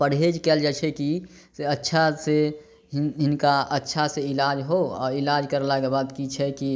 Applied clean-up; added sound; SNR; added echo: none; none; none; none.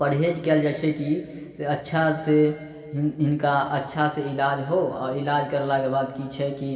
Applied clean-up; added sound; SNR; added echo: none; none; none; reverberation time 2.3 s.